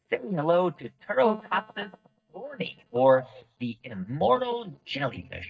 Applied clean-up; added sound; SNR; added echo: neural mask model DeepFilterNet 3.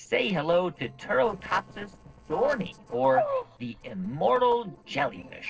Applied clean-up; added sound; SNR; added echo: neural separator model SepFormer DNS4.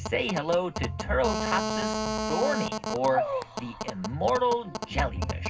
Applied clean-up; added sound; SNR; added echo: none; Telephone; 5 dB; reverberation time 0.4 s.